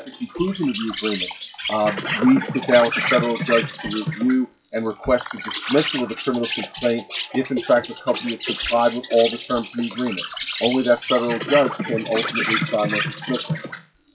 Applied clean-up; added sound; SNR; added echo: classical method WPE with log-MMSE.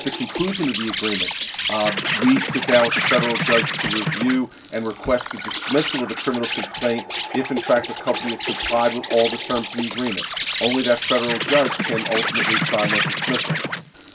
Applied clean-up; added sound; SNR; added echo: none; Insect; 2 dB; reverberation time 0.2 s.